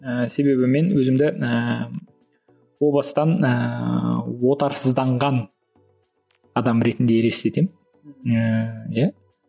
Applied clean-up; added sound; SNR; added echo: none; none; none; none.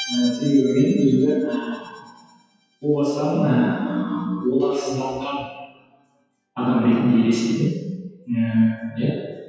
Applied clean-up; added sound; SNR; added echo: classical method WPE with log-MMSE.